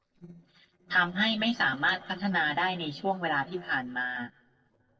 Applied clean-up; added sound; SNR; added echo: neural separator model SepFormer DNS4.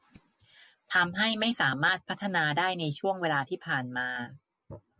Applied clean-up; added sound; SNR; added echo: none; none; none; none.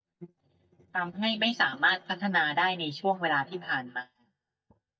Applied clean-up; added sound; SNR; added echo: neural mask model DeepFilterNet 3.